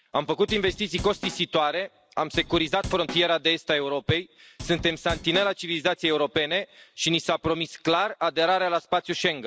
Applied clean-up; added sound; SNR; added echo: none; Drum / Drum kit; 11 dB; none.